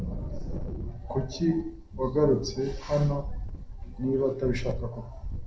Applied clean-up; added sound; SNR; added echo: none; Wind; 6 dB; reverberation time 0.2 s.